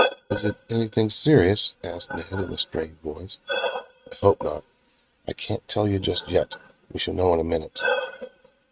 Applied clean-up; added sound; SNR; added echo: neural mask model RNNoise.